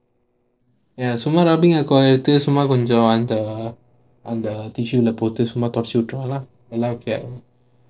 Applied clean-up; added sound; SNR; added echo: neural separator model SepFormer DNS4.